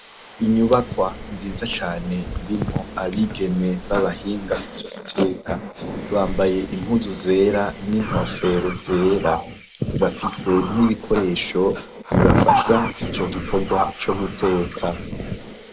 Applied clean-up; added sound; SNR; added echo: neural mask model Resemble Enhance denoiser.